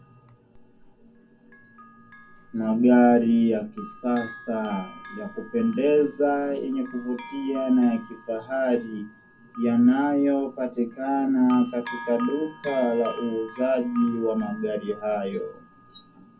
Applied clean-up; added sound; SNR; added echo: none; Bell; 18 dB; reverberation time 0.4 s.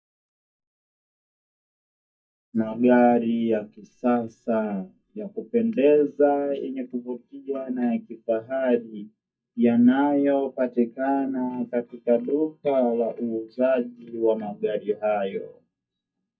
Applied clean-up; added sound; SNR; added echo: neural mask model DeepFilterNet 3.